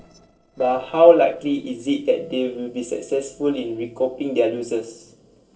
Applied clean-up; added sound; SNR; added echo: neural separator model SepFormer DNS4.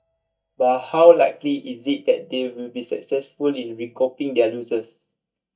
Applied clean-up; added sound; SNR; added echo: neural mask model DeepFilterNet 3.